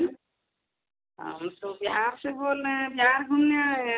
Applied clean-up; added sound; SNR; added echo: none; none; none; none.